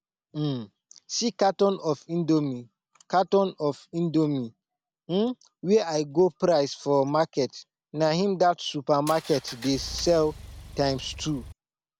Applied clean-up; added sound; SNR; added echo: none; Engine; 15 dB; none.